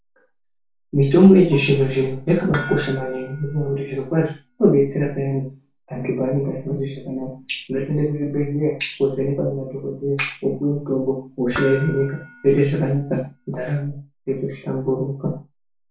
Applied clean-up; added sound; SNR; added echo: none; Dishes, pots, and pans; 14 dB; reverberation time 0.3 s.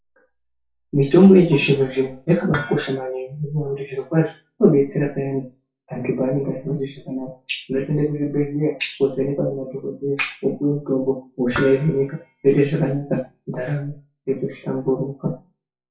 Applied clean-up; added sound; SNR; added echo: classical method WPE with log-MMSE.